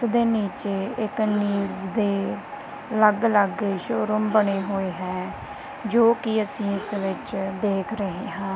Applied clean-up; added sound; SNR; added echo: none; Breathing; 20 dB; none.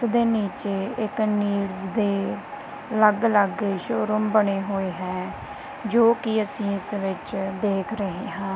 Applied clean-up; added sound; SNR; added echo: none; none; none; none.